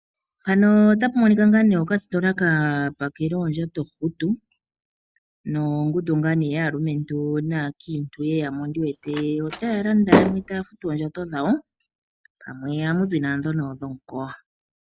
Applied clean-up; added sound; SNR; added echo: none; Slam; 1 dB; none.